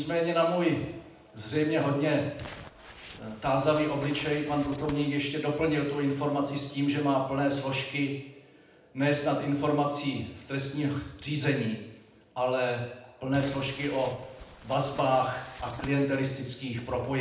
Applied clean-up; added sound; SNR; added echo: none; Crumpling, crinkling; 16 dB; reverberation time 0.8 s.